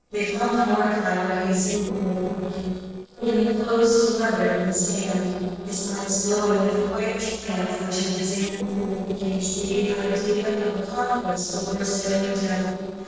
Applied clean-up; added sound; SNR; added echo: neural separator model SepFormer DNS4.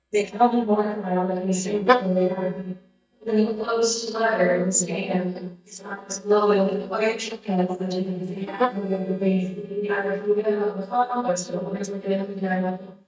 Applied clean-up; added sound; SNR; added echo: neural mask model DeepFilterNet 3.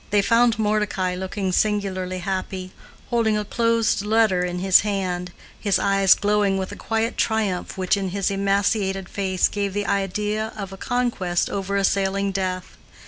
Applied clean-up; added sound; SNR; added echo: none; none; none; none.